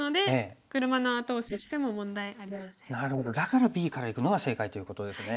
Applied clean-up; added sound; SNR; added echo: neural mask model Resemble Enhance denoiser.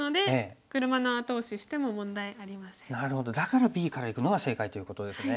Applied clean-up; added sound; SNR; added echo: none; none; none; none.